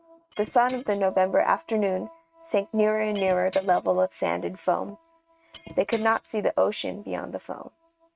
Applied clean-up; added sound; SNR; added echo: neural mask model RNNoise.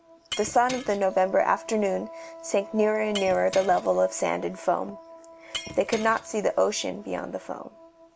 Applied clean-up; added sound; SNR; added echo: none; Wind instrument, woodwind instrument + Shatter; 15 dB; none.